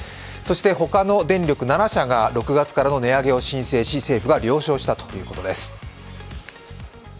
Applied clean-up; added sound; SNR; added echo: none; none; none; none.